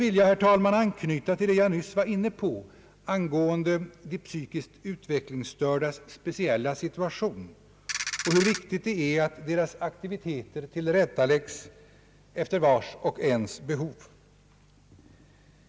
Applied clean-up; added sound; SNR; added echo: none; Ratchet, pawl; 4 dB; none.